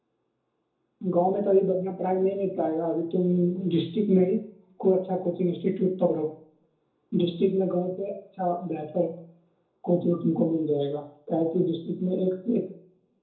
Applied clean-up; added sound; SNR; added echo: none; none; none; reverberation time 0.7 s.